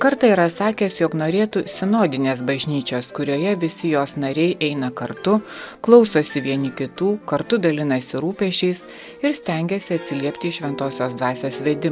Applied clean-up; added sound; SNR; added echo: none; none; none; none.